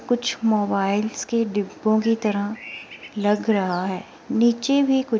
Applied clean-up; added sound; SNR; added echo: none; Bird; 19 dB; none.